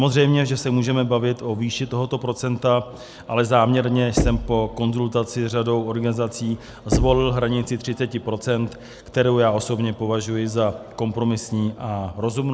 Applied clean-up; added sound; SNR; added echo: none; Knock; 7 dB; none.